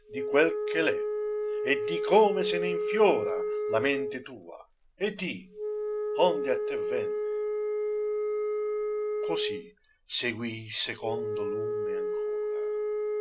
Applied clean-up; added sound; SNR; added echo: none; Wind instrument, woodwind instrument; 0 dB; none.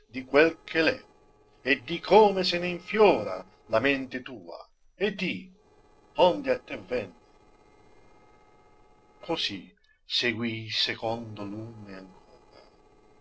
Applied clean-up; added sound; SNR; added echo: neural separator model SepFormer DNS4.